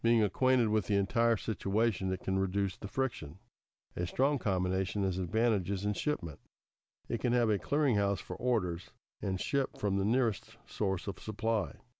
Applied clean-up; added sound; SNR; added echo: none; none; none; none.